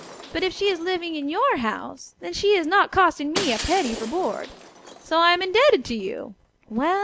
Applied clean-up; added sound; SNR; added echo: none; Shatter; 15 dB; none.